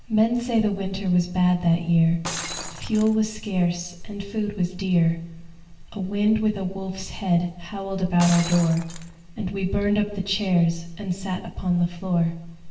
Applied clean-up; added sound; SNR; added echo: none; Shatter; 17 dB; reverberation time 0.8 s.